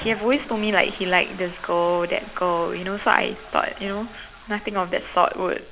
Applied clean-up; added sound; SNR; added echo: none; Toilet flush; 18 dB; none.